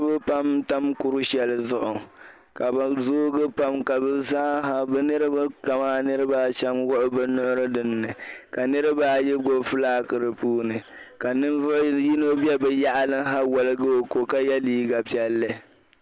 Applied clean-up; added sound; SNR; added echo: none; none; none; none.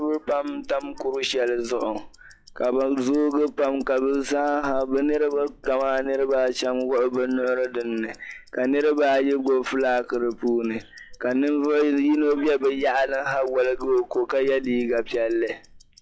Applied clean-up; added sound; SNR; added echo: classical method log-MMSE.